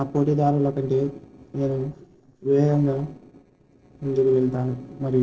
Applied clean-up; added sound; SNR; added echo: neural separator model SepFormer DNS4.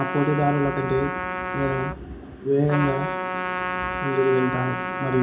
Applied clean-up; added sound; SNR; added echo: none; Trumpet; 4 dB; reverberation time 0.4 s.